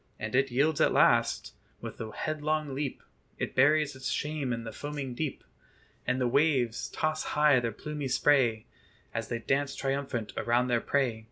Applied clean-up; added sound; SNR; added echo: none; none; none; none.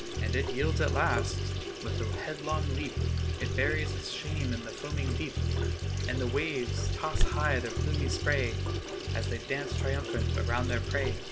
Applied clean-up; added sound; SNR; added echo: none; Bass guitar + Sink (filling or washing) / Water tap, faucet; -4 dB; none.